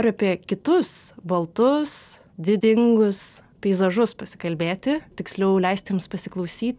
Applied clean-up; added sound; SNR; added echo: none; none; none; none.